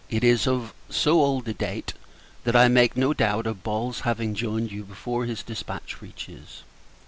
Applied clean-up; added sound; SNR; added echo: none; none; none; none.